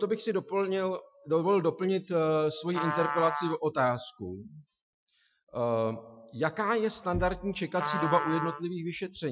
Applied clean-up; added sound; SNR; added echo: classical method Wiener filter.